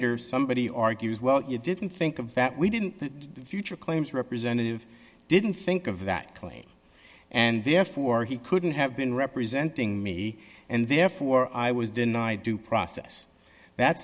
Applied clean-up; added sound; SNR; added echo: none; none; none; none.